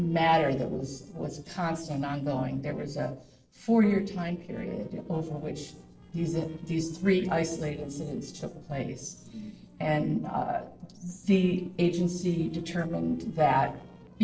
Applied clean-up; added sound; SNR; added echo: neural separator model SepFormer DNS4.